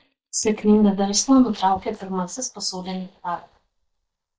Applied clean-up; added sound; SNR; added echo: neural mask model DeepFilterNet 3.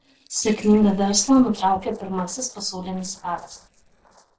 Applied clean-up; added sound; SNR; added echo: neural separator model SepFormer DNS4.